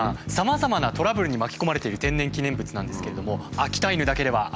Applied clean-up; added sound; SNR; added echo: none; Bowed string instrument; 19 dB; none.